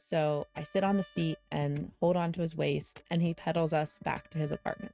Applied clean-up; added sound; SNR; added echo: neural mask model RNNoise.